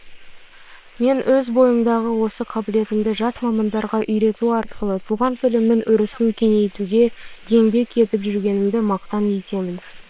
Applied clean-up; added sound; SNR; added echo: neural separator model SepFormer WHAM!.